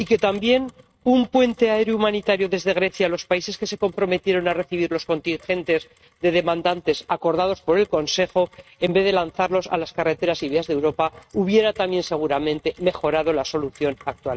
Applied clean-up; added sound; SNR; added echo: neural mask model RNNoise.